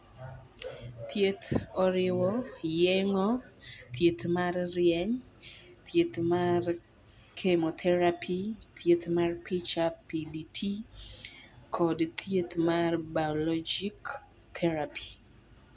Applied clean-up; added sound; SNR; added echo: none; none; none; none.